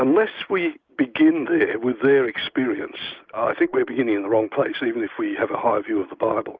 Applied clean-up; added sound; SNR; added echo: neural mask model Resemble Enhance denoiser.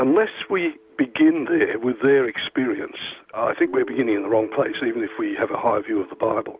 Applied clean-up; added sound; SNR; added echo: none; Guitar; 20 dB; none.